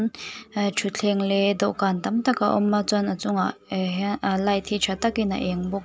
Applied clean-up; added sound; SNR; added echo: none; none; none; none.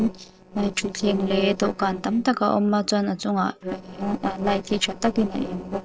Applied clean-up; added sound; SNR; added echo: neural separator model SepFormer DNS4.